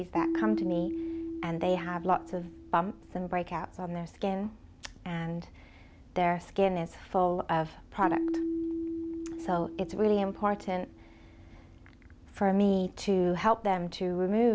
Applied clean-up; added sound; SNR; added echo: none; Keyboard (musical); 8 dB; none.